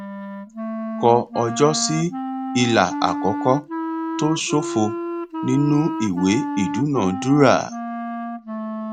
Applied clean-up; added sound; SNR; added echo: none; Wind instrument, woodwind instrument; 6 dB; none.